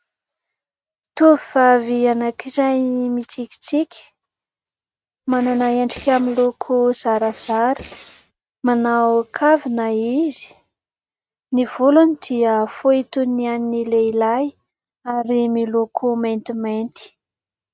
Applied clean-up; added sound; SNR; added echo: neural mask model RNNoise.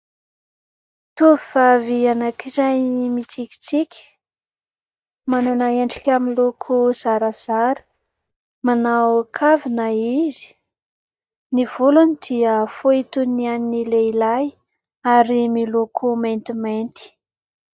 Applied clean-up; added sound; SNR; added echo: neural mask model DeepFilterNet 3.